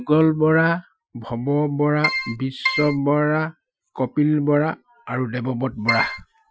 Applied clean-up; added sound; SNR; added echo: classical method Wiener filter.